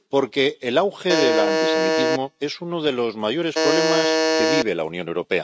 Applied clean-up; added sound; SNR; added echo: neural mask model RNNoise.